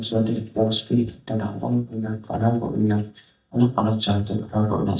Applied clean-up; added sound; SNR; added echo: neural mask model DeepFilterNet 3.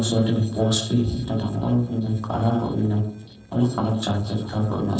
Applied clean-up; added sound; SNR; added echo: neural separator model SepFormer DNS4.